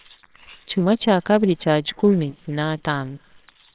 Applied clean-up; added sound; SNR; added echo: neural separator model SepFormer WHAMR!.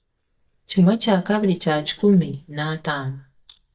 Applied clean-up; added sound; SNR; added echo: neural mask model DeepFilterNet 3.